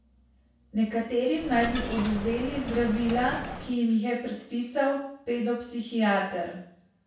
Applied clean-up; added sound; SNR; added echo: none; Coin (dropping); 7 dB; reverberation time 0.6 s.